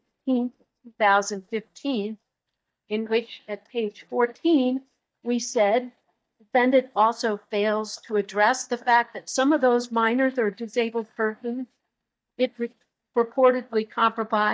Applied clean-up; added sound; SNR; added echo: neural mask model DeepFilterNet 3.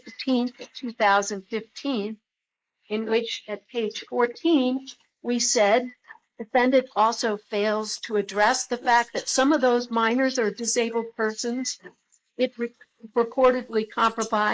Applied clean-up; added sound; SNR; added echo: neural mask model Resemble Enhance denoiser.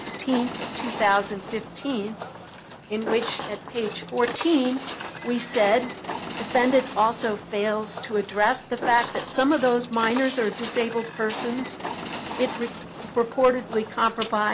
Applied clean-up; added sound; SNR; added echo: none; Walk, footsteps; 9 dB; none.